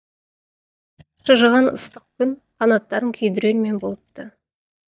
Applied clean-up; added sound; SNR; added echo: neural mask model DeepFilterNet 3.